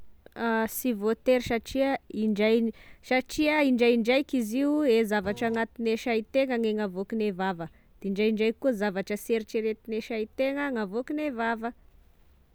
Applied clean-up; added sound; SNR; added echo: none; Printer; 16 dB; none.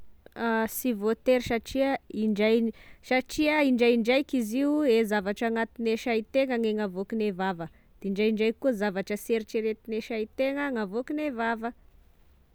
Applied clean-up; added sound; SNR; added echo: none; none; none; none.